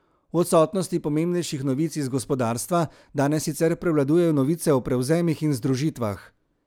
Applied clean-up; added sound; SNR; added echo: none; none; none; none.